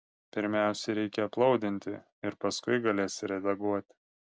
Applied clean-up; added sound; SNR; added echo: none; none; none; none.